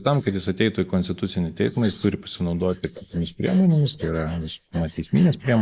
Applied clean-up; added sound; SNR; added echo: neural mask model Resemble Enhance denoiser.